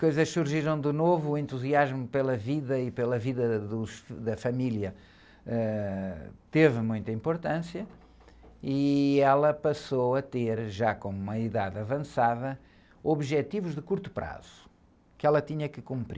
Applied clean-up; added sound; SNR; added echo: none; none; none; none.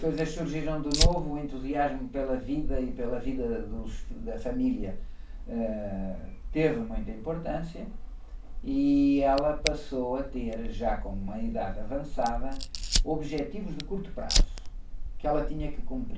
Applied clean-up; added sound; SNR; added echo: none; Fire; 0 dB; reverberation time 0.3 s.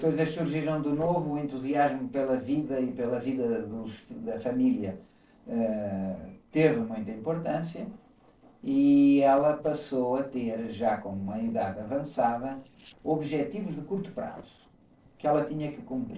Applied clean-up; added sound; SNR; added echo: neural separator model SepFormer DNS4.